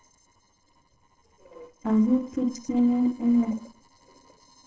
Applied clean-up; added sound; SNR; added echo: neural separator model SepFormer DNS4.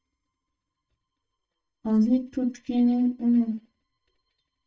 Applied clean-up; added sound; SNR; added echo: neural mask model DeepFilterNet 3.